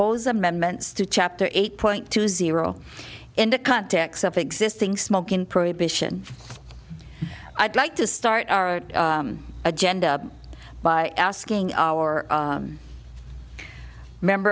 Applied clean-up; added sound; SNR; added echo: none; none; none; none.